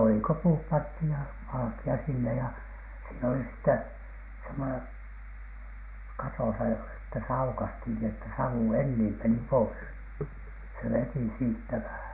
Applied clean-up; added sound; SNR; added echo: none; none; none; none.